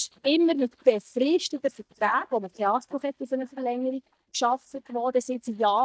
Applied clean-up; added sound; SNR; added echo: neural mask model DeepFilterNet 3.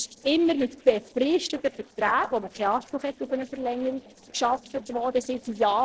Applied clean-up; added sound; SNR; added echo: neural separator model SepFormer DNS4.